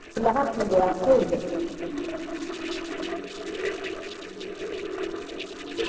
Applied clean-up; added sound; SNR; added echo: neural separator model SepFormer DNS4.